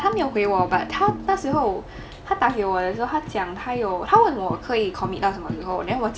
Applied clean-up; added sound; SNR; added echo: none; Tambourine; 13 dB; none.